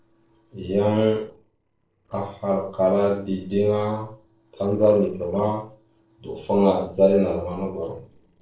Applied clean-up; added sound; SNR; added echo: neural separator model SepFormer DNS4.